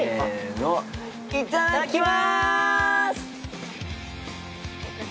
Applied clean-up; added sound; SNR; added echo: none; none; none; none.